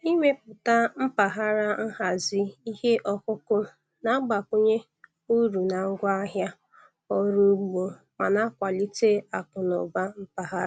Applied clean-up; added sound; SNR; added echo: none; none; none; none.